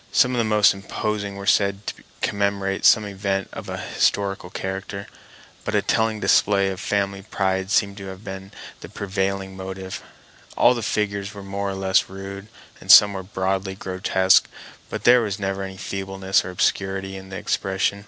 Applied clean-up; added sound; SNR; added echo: none; none; none; none.